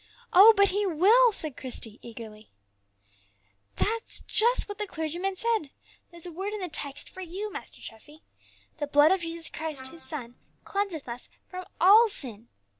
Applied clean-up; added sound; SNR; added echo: none; Trumpet; 20 dB; none.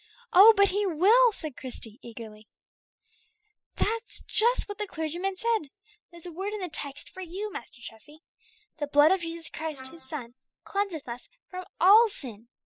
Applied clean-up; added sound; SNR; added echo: classical method spectral subtraction.